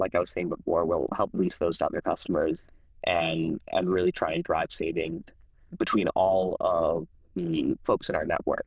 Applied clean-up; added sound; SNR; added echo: neural diffusion model UNIVERSE++.